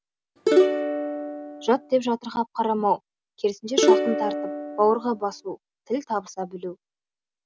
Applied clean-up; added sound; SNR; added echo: none; Plucked string instrument; -3 dB; none.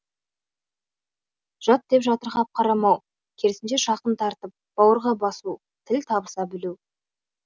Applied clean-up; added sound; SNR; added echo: none; none; none; none.